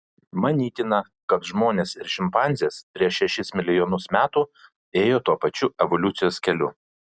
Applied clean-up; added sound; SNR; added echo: none; none; none; none.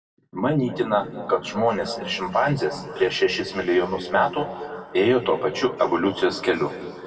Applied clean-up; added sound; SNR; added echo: none; none; none; reverberation time 2.4 s.